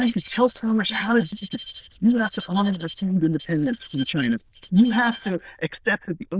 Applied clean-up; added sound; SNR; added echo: neural diffusion model UNIVERSE++.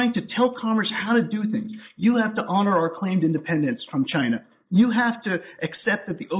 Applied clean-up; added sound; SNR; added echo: neural mask model Resemble Enhance denoiser.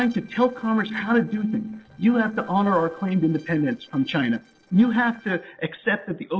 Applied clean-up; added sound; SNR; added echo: neural separator model SepFormer DNS4.